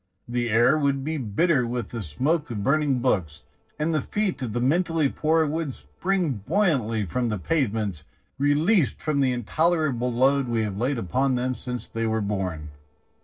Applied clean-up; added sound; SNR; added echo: neural separator model SepFormer DNS4.